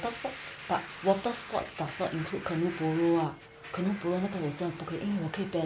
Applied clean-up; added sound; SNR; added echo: none; Domestic sounds, home sounds; 14 dB; none.